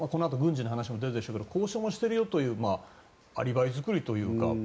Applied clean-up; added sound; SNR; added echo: none; none; none; none.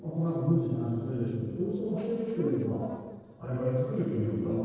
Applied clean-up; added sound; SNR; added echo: neural separator model SepFormer DNS4.